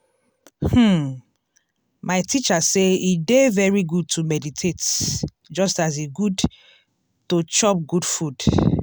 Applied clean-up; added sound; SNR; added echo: none; none; none; none.